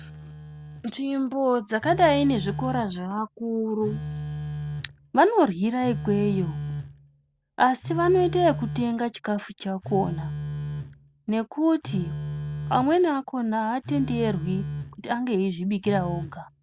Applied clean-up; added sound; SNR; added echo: none; Telephone; 9 dB; none.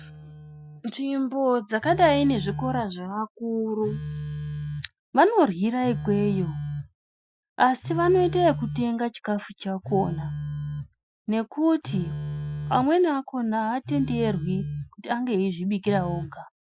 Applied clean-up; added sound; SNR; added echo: classical method Wiener filter.